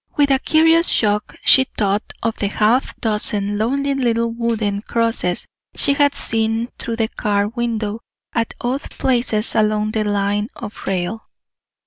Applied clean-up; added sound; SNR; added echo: none; Tambourine; 11 dB; none.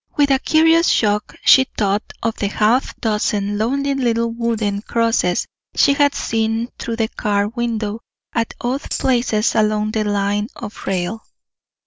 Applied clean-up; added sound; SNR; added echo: neural separator model SepFormer DNS4.